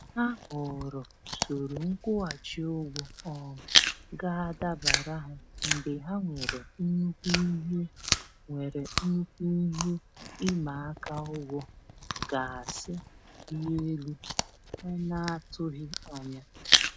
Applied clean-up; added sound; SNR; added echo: none; Chewing, mastication; 0 dB; none.